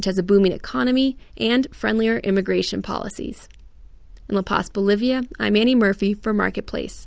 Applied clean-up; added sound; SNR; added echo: none; none; none; none.